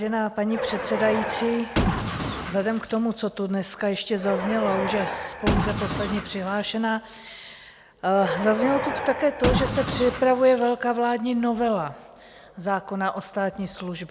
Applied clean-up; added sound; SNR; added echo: none; Car; 4 dB; none.